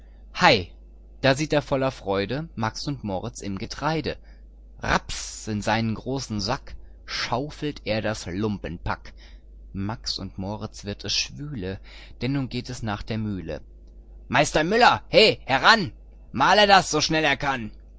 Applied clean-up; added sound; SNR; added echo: none; none; none; none.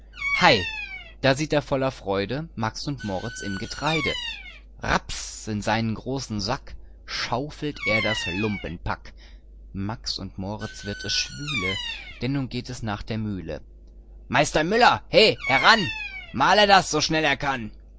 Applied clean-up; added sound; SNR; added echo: none; Bird vocalization, bird call, bird song; 10 dB; none.